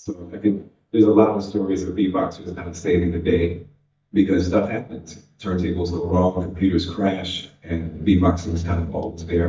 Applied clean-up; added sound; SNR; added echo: neural mask model DeepFilterNet 3.